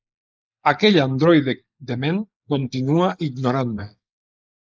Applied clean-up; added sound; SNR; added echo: neural mask model Resemble Enhance denoiser.